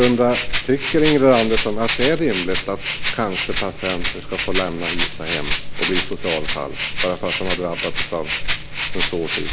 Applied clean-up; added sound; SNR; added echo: none; Rattle (instrument); 1 dB; none.